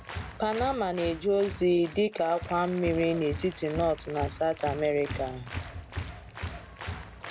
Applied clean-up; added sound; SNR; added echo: none; Applause; 10 dB; none.